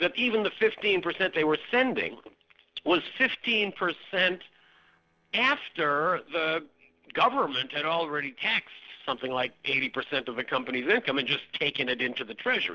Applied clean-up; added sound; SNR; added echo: neural separator model SepFormer DNS4.